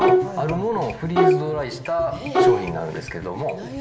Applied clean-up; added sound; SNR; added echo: none; Bowed string instrument; -4 dB; reverberation time 0.3 s.